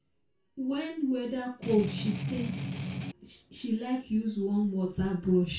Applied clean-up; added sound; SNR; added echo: none; Strum; 4 dB; reverberation time 0.2 s.